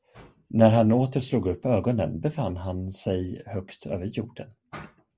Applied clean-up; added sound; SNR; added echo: none; none; none; none.